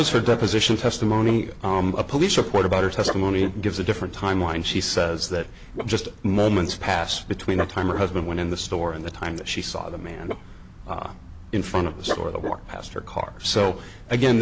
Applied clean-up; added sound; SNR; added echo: none; Dog; 13 dB; none.